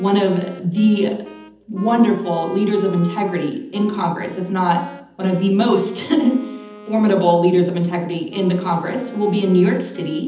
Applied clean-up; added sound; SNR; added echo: none; Wind instrument, woodwind instrument; 19 dB; reverberation time 0.8 s.